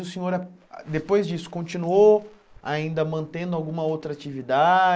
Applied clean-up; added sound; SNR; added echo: neural mask model Resemble Enhance denoiser.